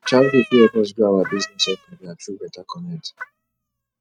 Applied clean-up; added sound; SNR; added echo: neural mask model RNNoise.